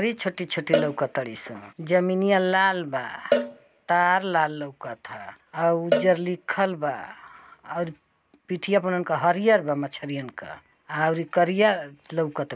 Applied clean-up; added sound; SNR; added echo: none; Cowbell; 7 dB; none.